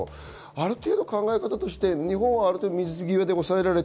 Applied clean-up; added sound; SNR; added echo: none; none; none; none.